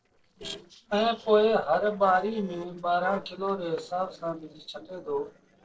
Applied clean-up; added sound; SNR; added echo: neural separator model SepFormer DNS4.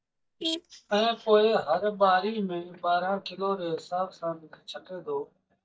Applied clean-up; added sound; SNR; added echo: neural mask model DeepFilterNet 3.